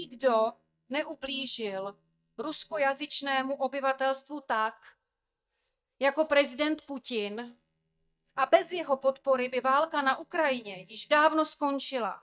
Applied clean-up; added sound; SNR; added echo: neural mask model DeepFilterNet 3.